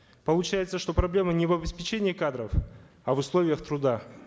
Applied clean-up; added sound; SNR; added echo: none; none; none; none.